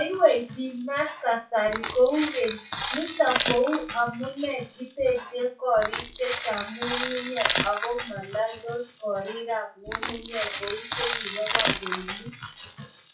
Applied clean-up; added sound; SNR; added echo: classical method WPE with log-MMSE.